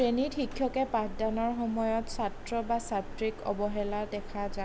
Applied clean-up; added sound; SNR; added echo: none; none; none; none.